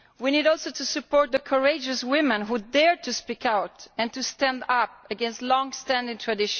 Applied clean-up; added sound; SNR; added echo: none; none; none; none.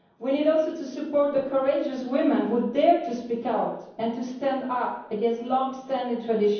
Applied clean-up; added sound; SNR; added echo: none; none; none; reverberation time 0.9 s.